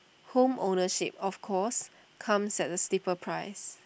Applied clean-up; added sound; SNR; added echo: none; none; none; none.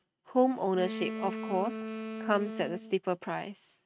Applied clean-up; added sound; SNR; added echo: neural mask model RNNoise.